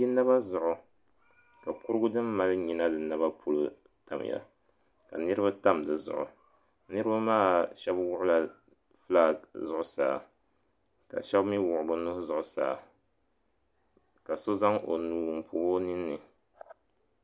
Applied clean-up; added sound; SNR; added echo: none; none; none; none.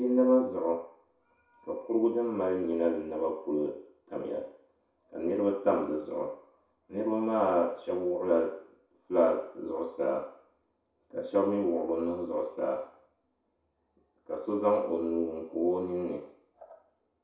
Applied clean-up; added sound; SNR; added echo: none; none; none; reverberation time 0.6 s.